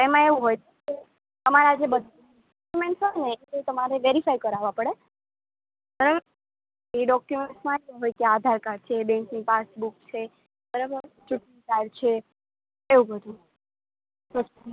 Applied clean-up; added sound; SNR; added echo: none; none; none; none.